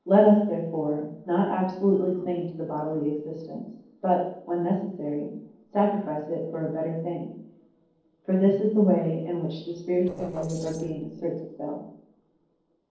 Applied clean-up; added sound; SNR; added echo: neural separator model SepFormer DNS4.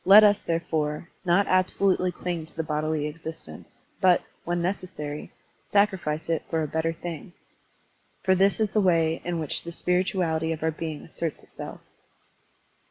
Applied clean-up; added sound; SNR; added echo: none; none; none; none.